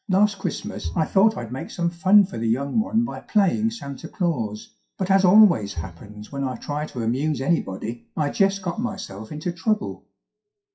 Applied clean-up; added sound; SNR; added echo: classical method WPE with log-MMSE.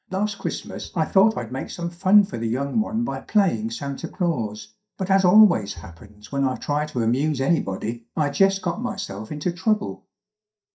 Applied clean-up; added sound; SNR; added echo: neural mask model DeepFilterNet 3.